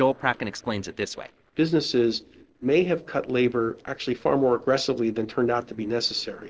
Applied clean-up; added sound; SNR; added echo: neural separator model SepFormer DNS4.